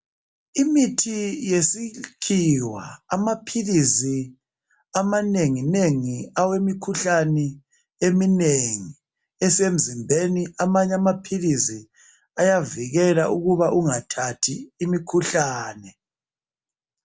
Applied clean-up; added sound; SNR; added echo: none; none; none; none.